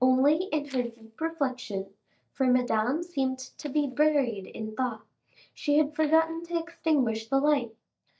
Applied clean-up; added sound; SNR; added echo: neural mask model DeepFilterNet 3.